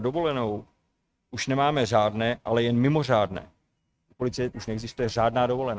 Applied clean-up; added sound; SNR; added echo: neural mask model RNNoise.